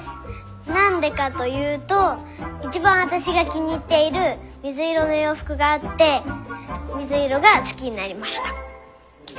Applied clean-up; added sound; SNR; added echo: none; none; none; none.